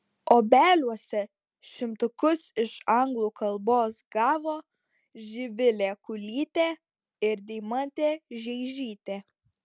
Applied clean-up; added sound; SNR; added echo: none; none; none; none.